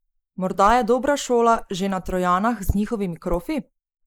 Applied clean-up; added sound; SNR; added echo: neural mask model Resemble Enhance denoiser.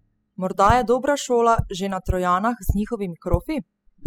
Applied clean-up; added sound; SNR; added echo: classical method spectral subtraction.